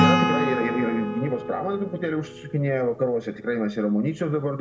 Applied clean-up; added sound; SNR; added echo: none; Acoustic guitar / Strum; 2 dB; reverberation time 0.5 s.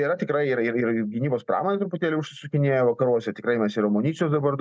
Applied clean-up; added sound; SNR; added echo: none; none; none; none.